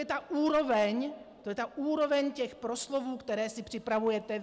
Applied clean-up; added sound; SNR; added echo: none; none; none; none.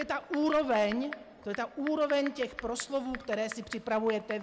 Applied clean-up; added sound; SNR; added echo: none; Typing; 14 dB; none.